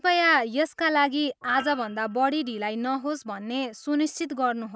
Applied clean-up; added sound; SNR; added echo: neural mask model RNNoise.